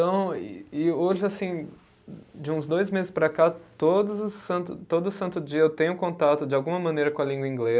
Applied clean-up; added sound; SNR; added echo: none; none; none; none.